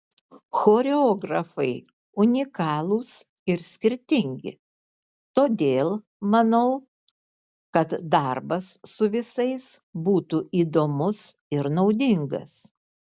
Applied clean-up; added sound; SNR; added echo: none; none; none; none.